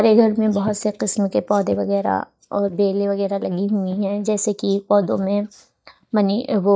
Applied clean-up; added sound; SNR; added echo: neural mask model DeepFilterNet 3.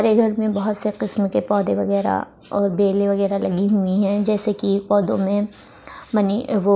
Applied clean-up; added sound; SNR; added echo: none; none; none; none.